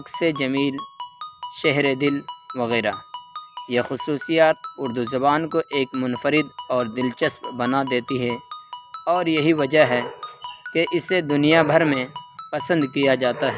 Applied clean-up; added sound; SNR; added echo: none; Ringtone; 15 dB; none.